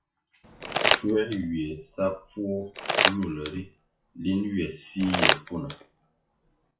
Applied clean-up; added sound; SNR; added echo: classical method WPE with log-MMSE.